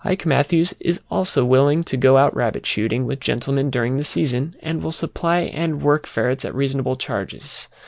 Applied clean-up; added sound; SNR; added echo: none; none; none; none.